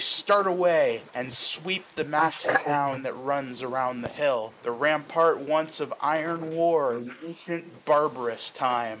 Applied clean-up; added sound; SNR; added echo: neural mask model Resemble Enhance denoiser.